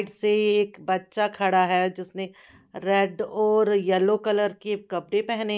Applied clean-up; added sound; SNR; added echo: none; none; none; none.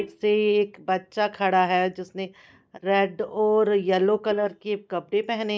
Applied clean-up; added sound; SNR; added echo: neural mask model DeepFilterNet 3.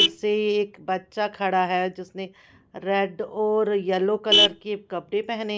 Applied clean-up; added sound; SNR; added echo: none; Vehicle horn, car horn, honking; 3 dB; none.